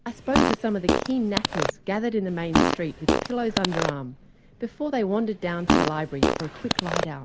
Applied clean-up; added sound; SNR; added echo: none; Fart; -4 dB; none.